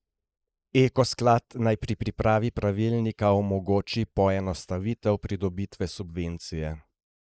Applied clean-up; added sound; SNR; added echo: neural mask model Resemble Enhance denoiser.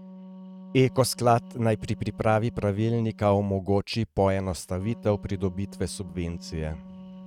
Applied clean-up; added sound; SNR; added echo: neural mask model RNNoise.